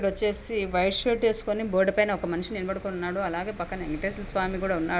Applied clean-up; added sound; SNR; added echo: none; none; none; none.